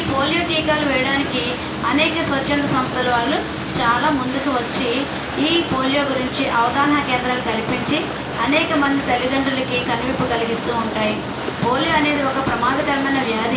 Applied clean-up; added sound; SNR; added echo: none; Boat, Water vehicle; 5 dB; reverberation time 0.4 s.